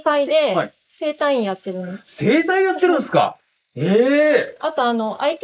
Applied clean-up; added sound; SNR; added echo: neural mask model Resemble Enhance denoiser.